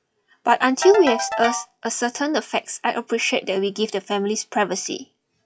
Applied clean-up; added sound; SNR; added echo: classical method log-MMSE.